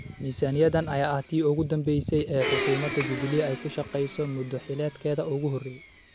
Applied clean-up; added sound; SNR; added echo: none; Domestic sounds, home sounds; 9 dB; none.